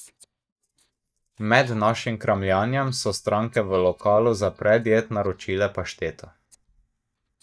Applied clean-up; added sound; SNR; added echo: neural mask model DeepFilterNet 3.